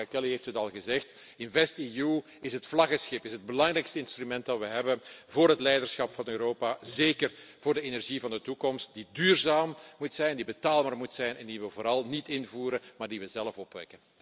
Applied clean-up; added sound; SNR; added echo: none; none; none; none.